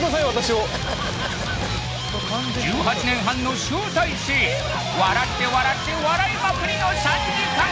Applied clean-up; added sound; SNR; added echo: none; none; none; none.